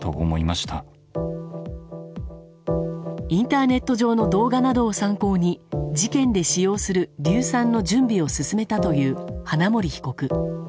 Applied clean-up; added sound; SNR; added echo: none; none; none; none.